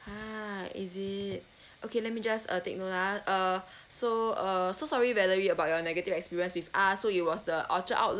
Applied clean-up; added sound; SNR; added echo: none; none; none; none.